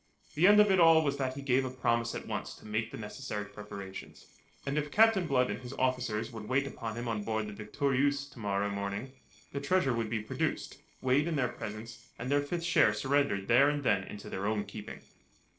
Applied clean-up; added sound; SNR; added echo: neural separator model SepFormer DNS4.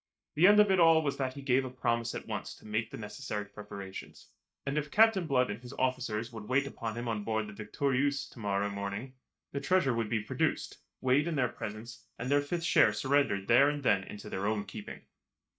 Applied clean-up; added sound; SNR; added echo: neural mask model DeepFilterNet 3.